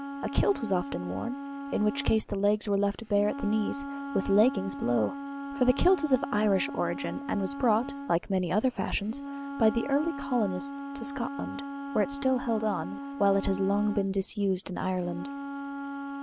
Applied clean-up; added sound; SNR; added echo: none; Wind instrument, woodwind instrument; 9 dB; none.